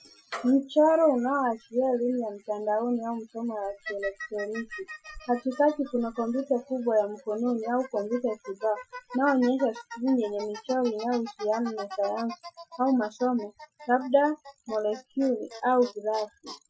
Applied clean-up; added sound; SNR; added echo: classical method Wiener filter.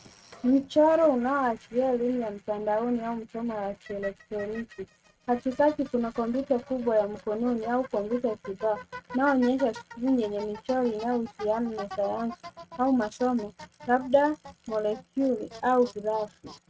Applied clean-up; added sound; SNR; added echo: neural mask model RNNoise.